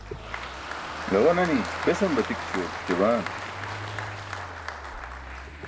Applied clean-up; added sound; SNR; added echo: none; Engine starting / Motor vehicle (road) + Applause; 6 dB; none.